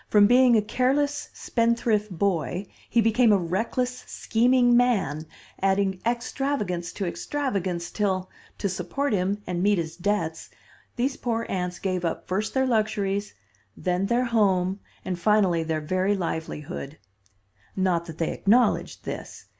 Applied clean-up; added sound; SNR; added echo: none; none; none; none.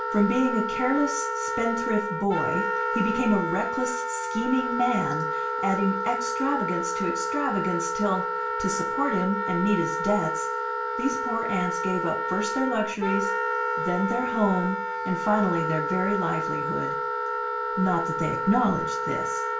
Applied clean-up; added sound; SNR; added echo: none; Wind instrument, woodwind instrument; 1 dB; reverberation time 0.4 s.